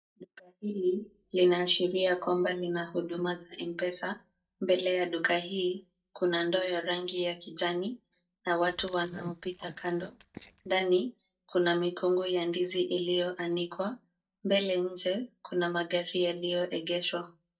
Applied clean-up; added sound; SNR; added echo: neural mask model DeepFilterNet 3.